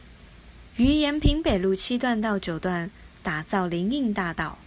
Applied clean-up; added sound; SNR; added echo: none; none; none; none.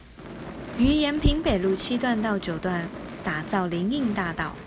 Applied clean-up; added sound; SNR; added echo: none; Gunshot, gunfire / Fireworks; 12 dB; none.